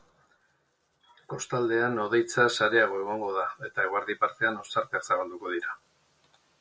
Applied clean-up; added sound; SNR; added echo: none; none; none; none.